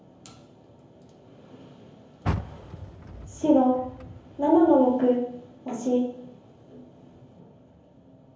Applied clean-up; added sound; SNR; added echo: none; Car; 14 dB; reverberation time 0.7 s.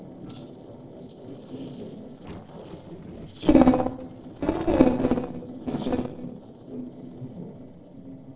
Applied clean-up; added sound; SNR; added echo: neural separator model SepFormer DNS4.